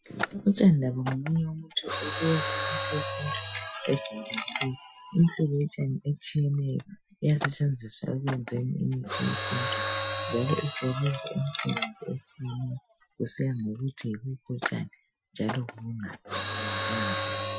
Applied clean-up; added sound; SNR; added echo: classical method Wiener filter.